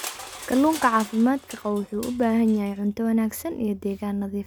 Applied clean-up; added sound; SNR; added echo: none; Crushing; 17 dB; none.